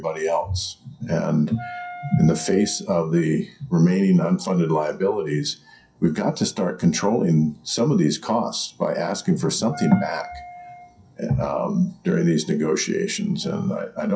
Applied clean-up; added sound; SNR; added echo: classical method WPE with log-MMSE.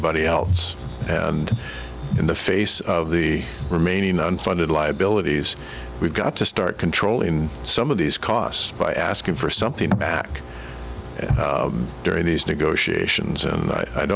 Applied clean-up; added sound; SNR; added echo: none; none; none; none.